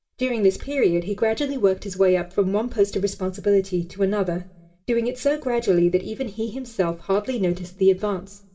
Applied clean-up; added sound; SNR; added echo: none; none; none; reverberation time 0.3 s.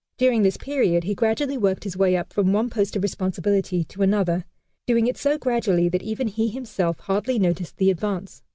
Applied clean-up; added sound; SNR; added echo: none; none; none; none.